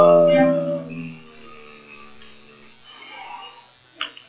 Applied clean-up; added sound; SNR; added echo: classical method log-MMSE.